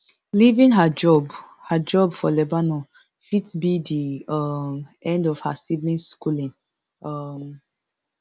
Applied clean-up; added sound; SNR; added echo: none; none; none; none.